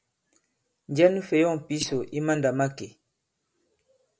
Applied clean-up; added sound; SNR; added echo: neural mask model Resemble Enhance denoiser.